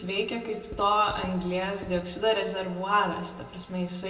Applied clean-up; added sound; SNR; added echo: none; Writing; 16 dB; reverberation time 1.1 s.